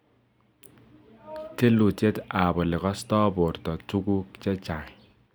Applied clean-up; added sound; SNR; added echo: none; none; none; none.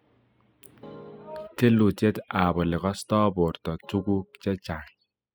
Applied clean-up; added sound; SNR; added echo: classical method spectral subtraction.